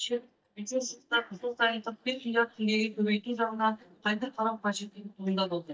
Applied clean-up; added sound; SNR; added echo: neural mask model DeepFilterNet 3.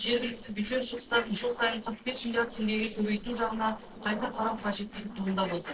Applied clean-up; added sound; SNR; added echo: neural separator model SepFormer DNS4.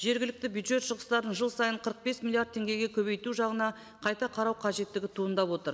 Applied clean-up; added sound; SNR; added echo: none; none; none; none.